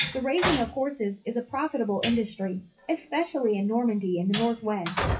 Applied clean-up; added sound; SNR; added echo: classical method WPE with log-MMSE.